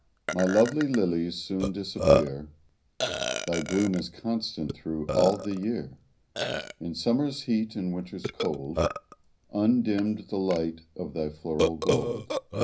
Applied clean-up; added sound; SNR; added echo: none; Burping, eructation; 3 dB; reverberation time 0.5 s.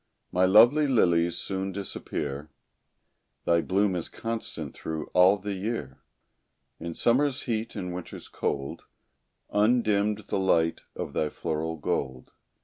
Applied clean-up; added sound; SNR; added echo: none; none; none; none.